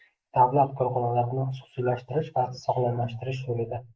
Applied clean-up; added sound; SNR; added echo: neural mask model Resemble Enhance denoiser.